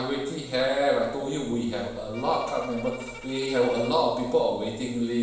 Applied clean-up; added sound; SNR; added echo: none; Bowed string instrument; 18 dB; reverberation time 0.9 s.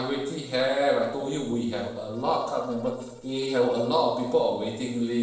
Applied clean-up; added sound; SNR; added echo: neural separator model SepFormer DNS4.